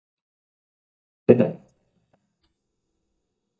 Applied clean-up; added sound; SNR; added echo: neural mask model DeepFilterNet 3.